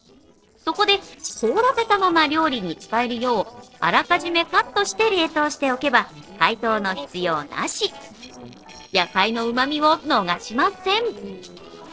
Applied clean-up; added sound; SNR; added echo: neural separator model SepFormer DNS4.